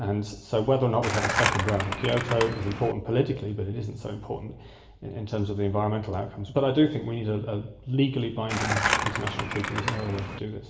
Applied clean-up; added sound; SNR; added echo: none; Skateboard; 1 dB; reverberation time 0.8 s.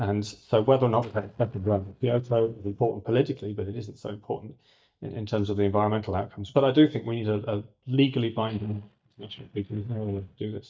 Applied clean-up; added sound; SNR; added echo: neural mask model DeepFilterNet 3.